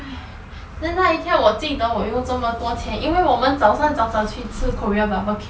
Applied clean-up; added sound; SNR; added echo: none; none; none; none.